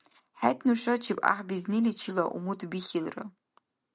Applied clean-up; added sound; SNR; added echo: none; none; none; none.